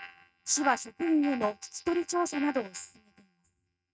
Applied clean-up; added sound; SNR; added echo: neural mask model RNNoise.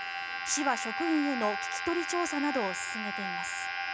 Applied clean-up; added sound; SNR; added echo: none; Bowed string instrument + Domestic sounds, home sounds; 2 dB; none.